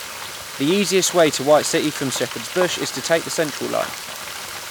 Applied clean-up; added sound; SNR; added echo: none; Frying (food); 10 dB; none.